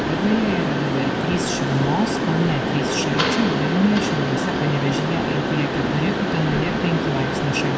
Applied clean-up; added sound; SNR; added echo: none; Mechanisms; -1 dB; reverberation time 1.7 s.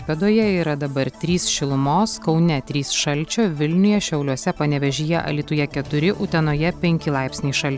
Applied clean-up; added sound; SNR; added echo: none; none; none; none.